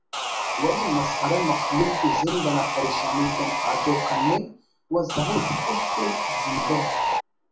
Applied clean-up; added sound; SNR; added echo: none; Sawing; -1 dB; reverberation time 0.3 s.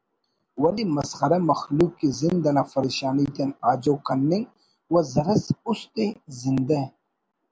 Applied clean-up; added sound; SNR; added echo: none; none; none; none.